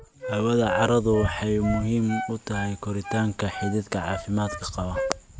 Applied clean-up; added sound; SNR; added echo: none; Wind instrument, woodwind instrument; 9 dB; none.